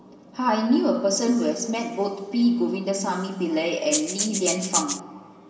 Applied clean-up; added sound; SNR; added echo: none; Rattle (instrument); 2 dB; reverberation time 2.2 s.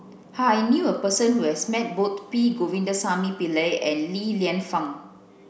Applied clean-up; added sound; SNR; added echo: none; none; none; none.